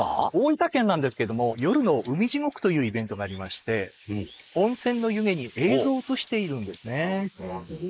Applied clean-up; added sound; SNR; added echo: neural mask model Resemble Enhance denoiser.